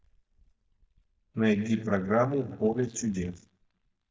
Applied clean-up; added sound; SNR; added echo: neural mask model DeepFilterNet 3.